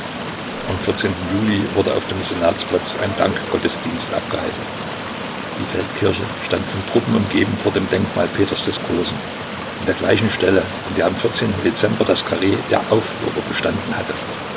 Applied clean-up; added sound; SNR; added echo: none; Stream; 6 dB; none.